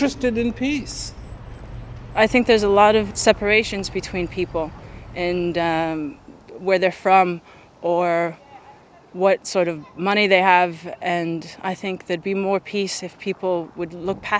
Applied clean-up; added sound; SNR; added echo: none; none; none; none.